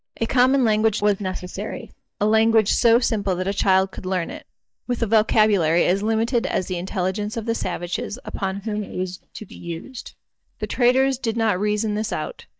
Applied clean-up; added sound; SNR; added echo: neural mask model DeepFilterNet 3.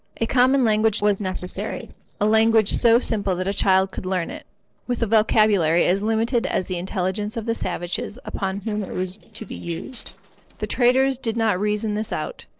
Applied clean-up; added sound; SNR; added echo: neural separator model SepFormer DNS4.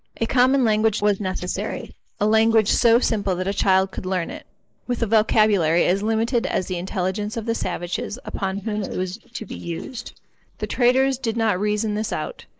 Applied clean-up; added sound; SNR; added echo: neural mask model Resemble Enhance denoiser.